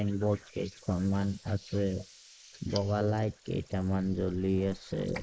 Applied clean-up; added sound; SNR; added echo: neural mask model Resemble Enhance denoiser.